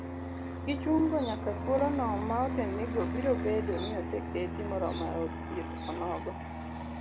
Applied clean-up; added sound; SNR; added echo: none; Fixed-wing aircraft, airplane; 3 dB; none.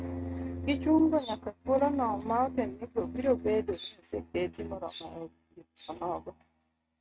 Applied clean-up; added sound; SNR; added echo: neural mask model RNNoise.